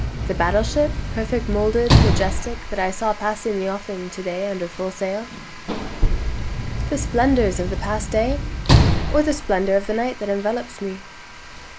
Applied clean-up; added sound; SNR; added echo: none; Sliding door / Slam; -1 dB; none.